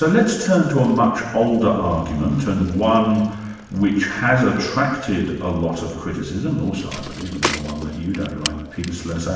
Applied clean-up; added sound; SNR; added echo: none; Bicycle; 15 dB; reverberation time 1.0 s.